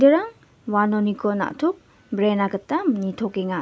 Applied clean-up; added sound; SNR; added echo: none; none; none; none.